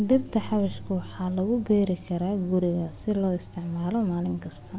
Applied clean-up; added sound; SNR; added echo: none; none; none; none.